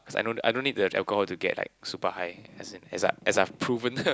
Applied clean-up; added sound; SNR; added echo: none; none; none; none.